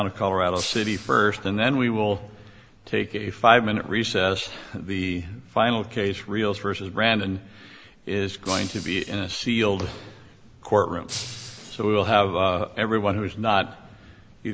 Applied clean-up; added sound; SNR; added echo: none; Shatter; 14 dB; none.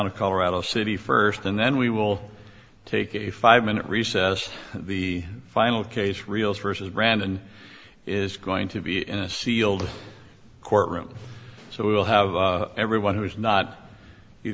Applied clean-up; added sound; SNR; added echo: none; none; none; none.